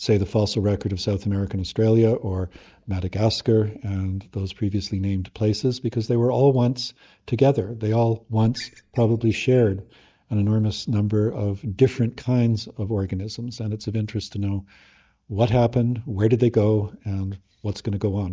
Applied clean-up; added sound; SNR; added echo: neural mask model DeepFilterNet 3.